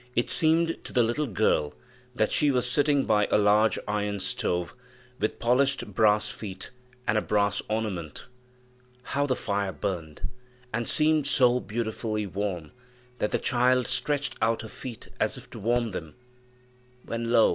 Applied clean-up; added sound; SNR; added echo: none; none; none; none.